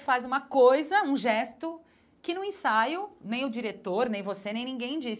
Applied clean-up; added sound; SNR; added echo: none; none; none; none.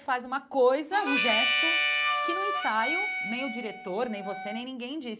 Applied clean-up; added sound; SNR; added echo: none; Harmonica; -1 dB; none.